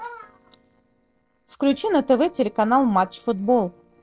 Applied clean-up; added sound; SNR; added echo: neural separator model SepFormer DNS4.